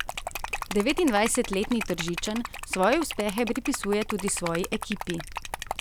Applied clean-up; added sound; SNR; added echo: none; Liquid; 7 dB; none.